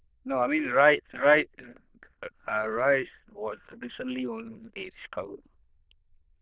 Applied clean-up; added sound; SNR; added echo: neural diffusion model UNIVERSE++.